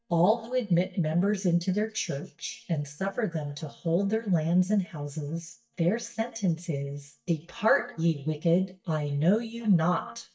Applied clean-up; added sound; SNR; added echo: neural mask model DeepFilterNet 3.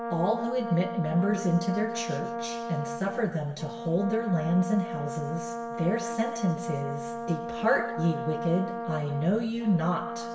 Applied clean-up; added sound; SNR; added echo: none; Brass instrument; 6 dB; reverberation time 0.9 s.